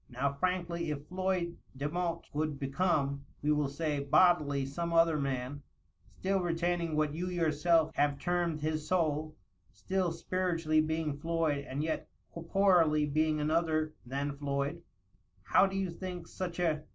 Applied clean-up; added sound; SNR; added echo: none; none; none; none.